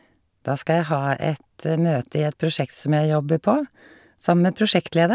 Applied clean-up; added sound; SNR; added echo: none; none; none; none.